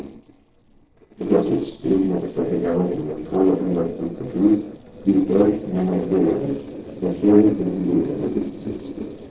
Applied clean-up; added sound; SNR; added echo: neural separator model SepFormer DNS4.